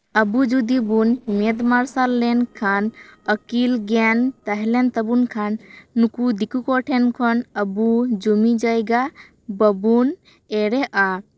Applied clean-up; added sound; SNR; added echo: neural separator model SepFormer DNS4.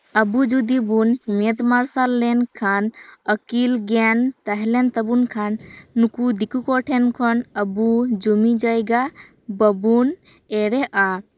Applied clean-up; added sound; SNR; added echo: neural mask model Resemble Enhance denoiser.